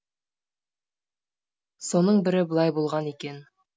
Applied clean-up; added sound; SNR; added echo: none; none; none; none.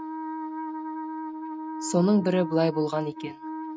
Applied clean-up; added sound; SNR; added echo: neural mask model RNNoise.